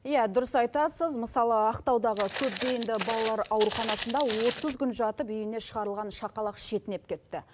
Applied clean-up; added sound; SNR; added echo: none; Walk, footsteps; 1 dB; none.